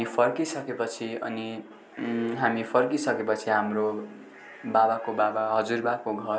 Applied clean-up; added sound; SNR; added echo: none; none; none; none.